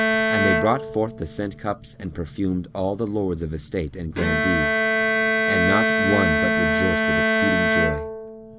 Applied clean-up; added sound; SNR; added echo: none; Bowed string instrument; -3 dB; none.